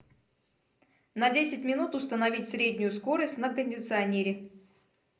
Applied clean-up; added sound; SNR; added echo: none; none; none; reverberation time 0.5 s.